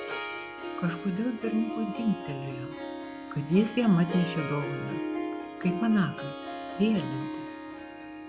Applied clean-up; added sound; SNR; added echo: none; Harp; 6 dB; none.